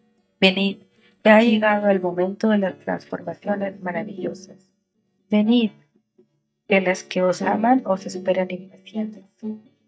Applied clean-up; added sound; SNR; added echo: neural mask model DeepFilterNet 3.